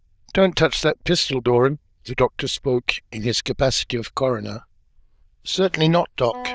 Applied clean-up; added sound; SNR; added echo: neural diffusion model UNIVERSE++.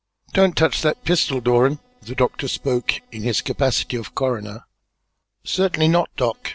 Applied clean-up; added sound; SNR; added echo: neural separator model SepFormer DNS4.